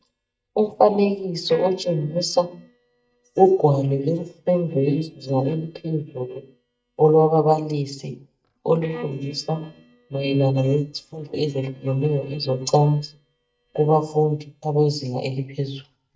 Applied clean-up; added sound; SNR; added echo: neural mask model DeepFilterNet 3.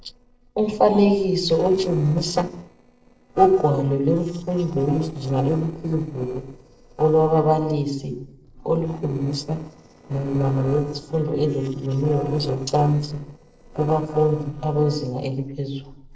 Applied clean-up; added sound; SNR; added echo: neural separator model SepFormer DNS4.